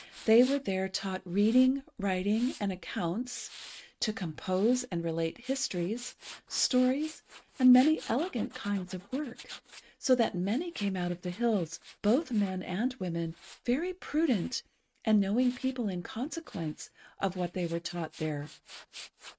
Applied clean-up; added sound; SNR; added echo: neural mask model RNNoise.